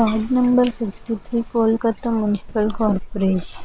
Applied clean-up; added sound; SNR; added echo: none; Bathtub (filling or washing); 12 dB; none.